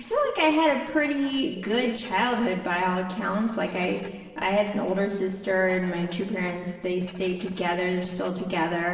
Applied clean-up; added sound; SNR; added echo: neural separator model SepFormer DNS4.